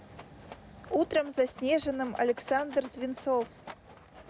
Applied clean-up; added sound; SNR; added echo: none; Rattle; 19 dB; none.